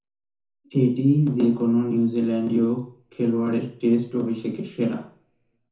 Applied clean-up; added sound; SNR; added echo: none; none; none; reverberation time 0.7 s.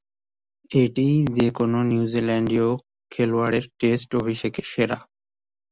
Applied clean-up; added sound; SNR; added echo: none; none; none; none.